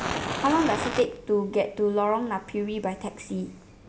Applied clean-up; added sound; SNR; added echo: none; Fire; 8 dB; none.